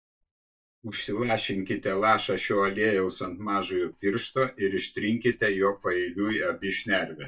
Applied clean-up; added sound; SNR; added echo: neural mask model DeepFilterNet 3.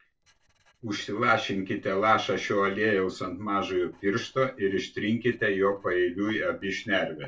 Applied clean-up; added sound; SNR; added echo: neural separator model SepFormer DNS4.